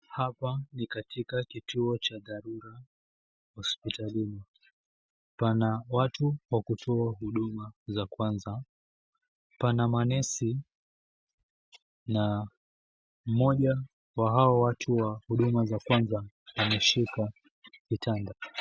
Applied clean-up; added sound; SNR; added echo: none; none; none; none.